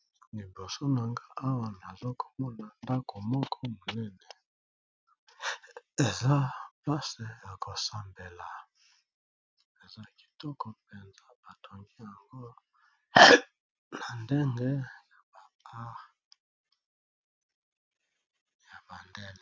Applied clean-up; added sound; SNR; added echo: none; none; none; none.